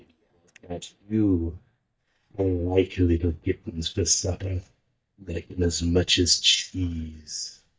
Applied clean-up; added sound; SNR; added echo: neural mask model DeepFilterNet 3.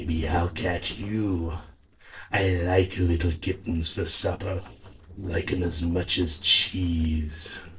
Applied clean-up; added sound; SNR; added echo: neural separator model SepFormer DNS4.